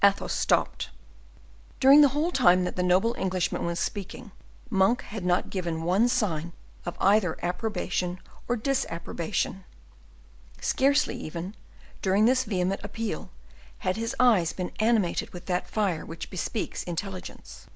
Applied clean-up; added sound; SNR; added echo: none; none; none; none.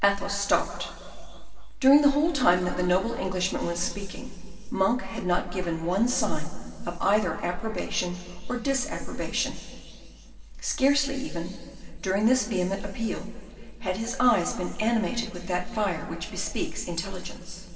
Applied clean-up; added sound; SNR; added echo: none; Accordion; 19 dB; reverberation time 2.5 s.